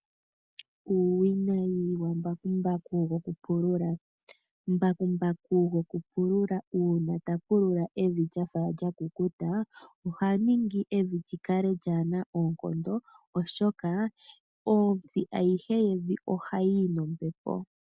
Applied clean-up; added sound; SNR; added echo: none; none; none; none.